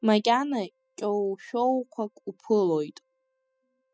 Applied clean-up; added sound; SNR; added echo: classical method spectral subtraction.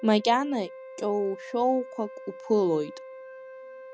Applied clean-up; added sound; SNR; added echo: none; Wind instrument, woodwind instrument; 15 dB; none.